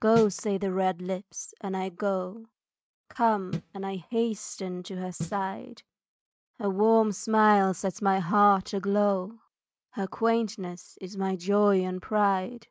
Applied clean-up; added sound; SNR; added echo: neural mask model RNNoise.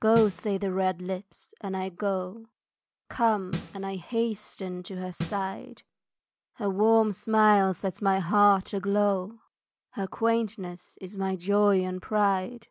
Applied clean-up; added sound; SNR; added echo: none; Snare drum; 12 dB; none.